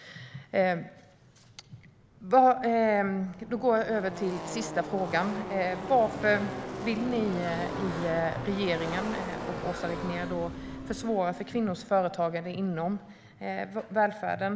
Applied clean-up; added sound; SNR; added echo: none; Car passing by / Race car, auto racing; 10 dB; none.